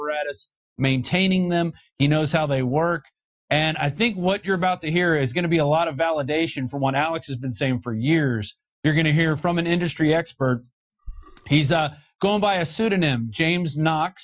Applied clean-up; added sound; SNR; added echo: classical method Wiener filter.